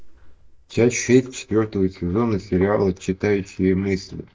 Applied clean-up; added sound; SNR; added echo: neural mask model DeepFilterNet 3.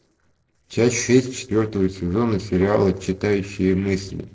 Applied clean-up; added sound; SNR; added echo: neural separator model SepFormer DNS4.